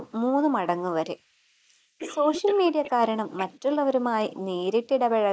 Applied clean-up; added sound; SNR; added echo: neural mask model Resemble Enhance denoiser.